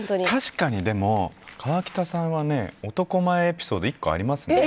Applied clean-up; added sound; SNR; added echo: none; none; none; none.